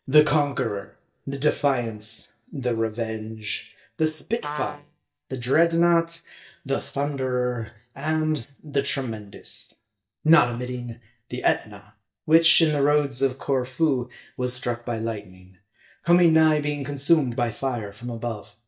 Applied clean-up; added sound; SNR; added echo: neural mask model DeepFilterNet 3.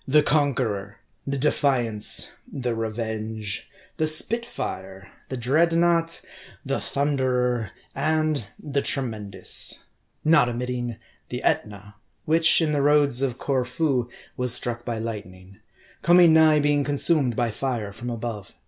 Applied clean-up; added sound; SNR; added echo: none; none; none; none.